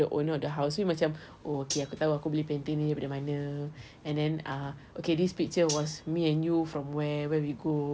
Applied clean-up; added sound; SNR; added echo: none; Cutlery, silverware; 13 dB; none.